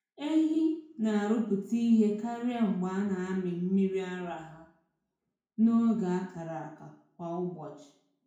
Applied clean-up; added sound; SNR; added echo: none; none; none; reverberation time 0.6 s.